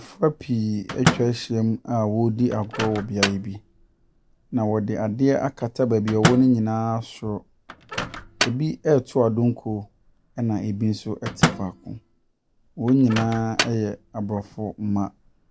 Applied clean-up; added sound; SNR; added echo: none; Microwave oven; 7 dB; none.